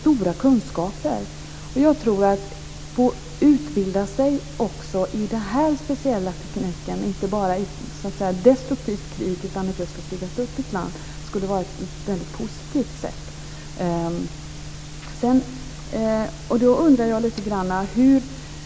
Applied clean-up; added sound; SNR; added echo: none; none; none; none.